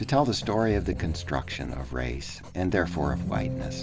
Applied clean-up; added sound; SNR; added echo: none; Writing; 18 dB; none.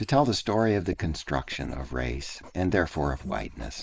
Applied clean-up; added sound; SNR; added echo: neural mask model Resemble Enhance denoiser.